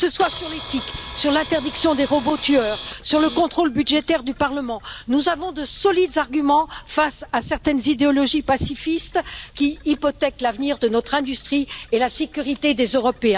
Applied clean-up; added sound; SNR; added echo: none; Camera; 12 dB; none.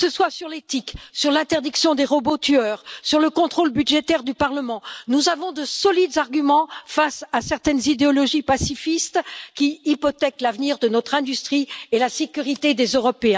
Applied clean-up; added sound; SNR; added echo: none; none; none; none.